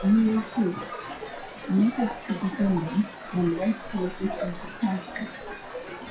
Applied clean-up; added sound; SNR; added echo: classical method WPE with log-MMSE.